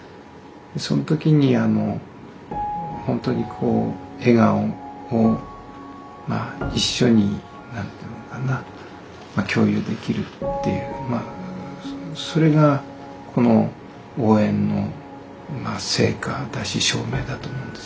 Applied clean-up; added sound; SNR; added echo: none; none; none; none.